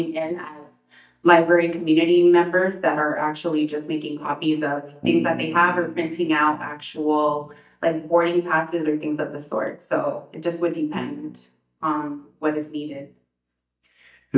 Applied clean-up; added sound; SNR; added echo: neural mask model DeepFilterNet 3.